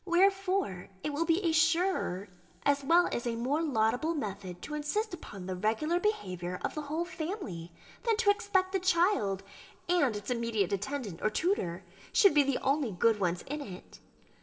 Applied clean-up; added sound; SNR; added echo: none; none; none; reverberation time 1.0 s.